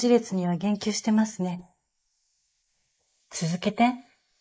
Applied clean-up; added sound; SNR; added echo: neural mask model Resemble Enhance denoiser.